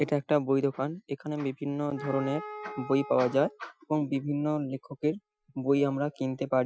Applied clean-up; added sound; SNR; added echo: classical method Wiener filter.